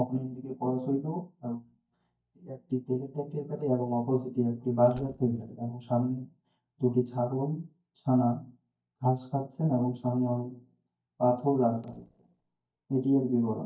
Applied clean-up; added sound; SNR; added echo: neural mask model DeepFilterNet 3.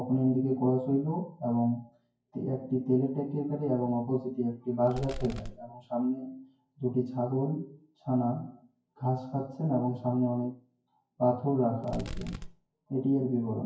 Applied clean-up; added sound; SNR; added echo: classical method WPE with log-MMSE.